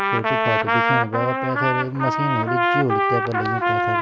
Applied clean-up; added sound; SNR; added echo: none; Trumpet; -5 dB; none.